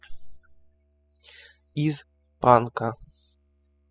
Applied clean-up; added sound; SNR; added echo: classical method spectral subtraction.